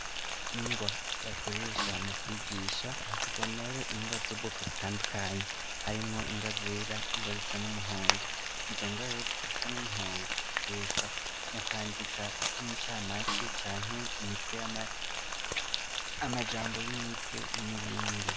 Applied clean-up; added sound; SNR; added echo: none; Frying (food) + Snare drum; -5 dB; none.